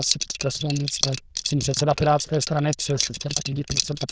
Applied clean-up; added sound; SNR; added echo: neural diffusion model UNIVERSE++.